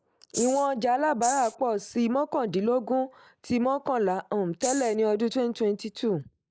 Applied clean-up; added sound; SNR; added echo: neural mask model Resemble Enhance denoiser.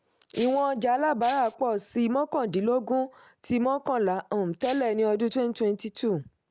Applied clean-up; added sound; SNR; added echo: none; Rattle (instrument); 6 dB; none.